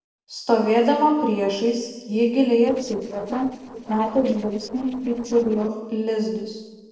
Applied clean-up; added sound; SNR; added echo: neural separator model SepFormer DNS4.